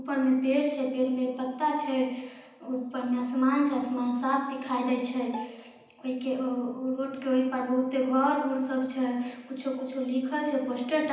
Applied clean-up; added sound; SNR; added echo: none; Bowed string instrument; 17 dB; reverberation time 0.9 s.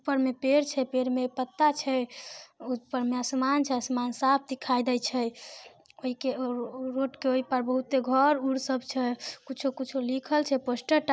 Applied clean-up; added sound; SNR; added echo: none; none; none; none.